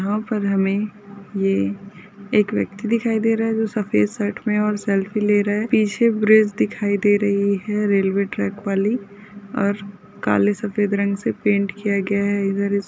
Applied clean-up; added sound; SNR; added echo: none; none; none; none.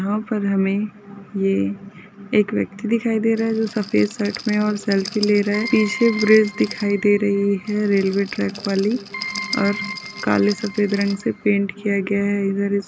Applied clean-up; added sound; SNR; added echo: none; Rattle + Keyboard (musical); 13 dB; none.